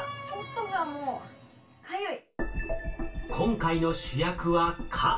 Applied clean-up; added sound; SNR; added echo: none; none; none; reverberation time 0.2 s.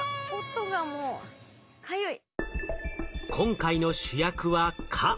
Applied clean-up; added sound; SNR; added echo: none; none; none; none.